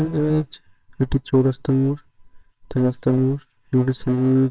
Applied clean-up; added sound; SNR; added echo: neural separator model SepFormer WHAMR!.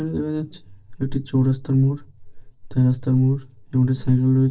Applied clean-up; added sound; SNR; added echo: neural separator model SepFormer DNS4.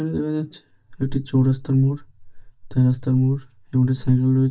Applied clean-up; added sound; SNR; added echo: neural mask model DeepFilterNet 3.